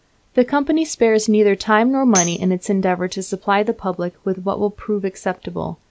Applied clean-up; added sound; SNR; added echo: none; Tambourine; 10 dB; none.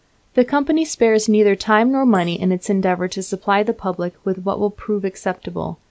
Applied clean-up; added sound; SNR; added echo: neural mask model Resemble Enhance denoiser.